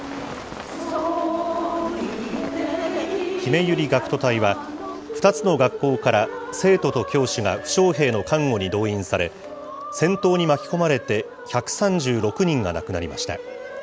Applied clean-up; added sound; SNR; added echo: none; none; none; none.